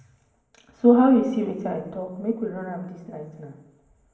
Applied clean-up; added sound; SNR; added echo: none; none; none; reverberation time 0.8 s.